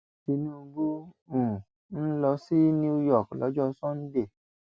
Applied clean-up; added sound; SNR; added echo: none; none; none; none.